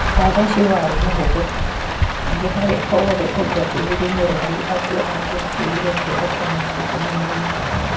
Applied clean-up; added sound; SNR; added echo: none; Rain; 0 dB; reverberation time 0.4 s.